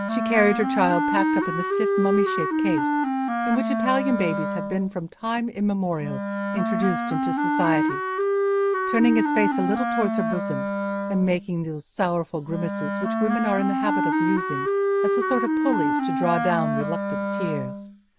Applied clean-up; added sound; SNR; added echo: none; Wind instrument, woodwind instrument; -1 dB; none.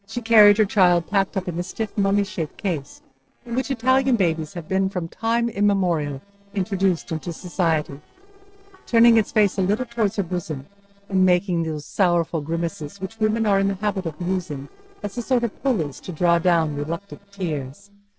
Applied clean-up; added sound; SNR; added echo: neural separator model SepFormer DNS4.